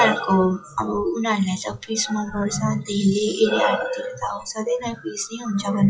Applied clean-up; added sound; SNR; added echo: classical method WPE with log-MMSE.